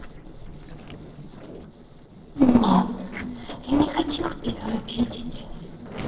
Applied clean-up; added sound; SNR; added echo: neural separator model SepFormer DNS4.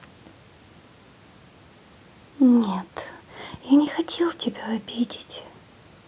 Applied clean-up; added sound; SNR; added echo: none; none; none; none.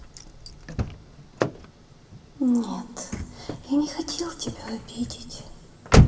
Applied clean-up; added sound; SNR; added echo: none; Slam / Car; -5 dB; reverberation time 1.6 s.